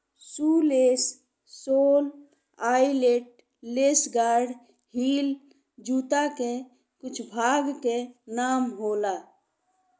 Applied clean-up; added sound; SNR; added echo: none; none; none; none.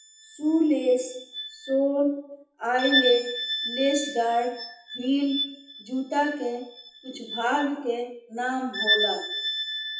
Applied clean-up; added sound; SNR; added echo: classical method WPE with log-MMSE.